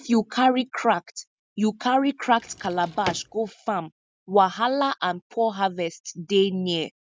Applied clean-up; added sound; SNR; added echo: none; Drawer open or close; 13 dB; none.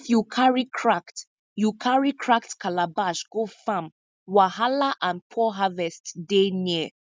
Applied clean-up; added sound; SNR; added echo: none; none; none; none.